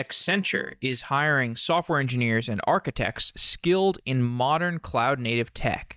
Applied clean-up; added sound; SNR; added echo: neural mask model DeepFilterNet 3.